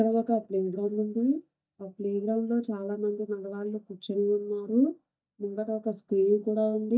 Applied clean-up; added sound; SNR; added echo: neural mask model DeepFilterNet 3.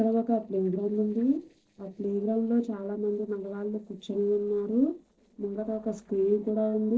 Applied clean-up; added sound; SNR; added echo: neural separator model SepFormer DNS4.